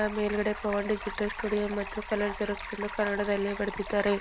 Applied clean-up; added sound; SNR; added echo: none; Stream; 10 dB; none.